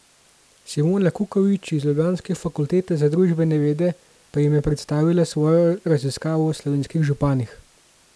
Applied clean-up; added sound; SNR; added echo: none; none; none; none.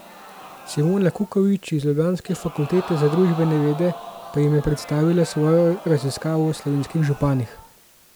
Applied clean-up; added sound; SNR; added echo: none; Crowd; 17 dB; none.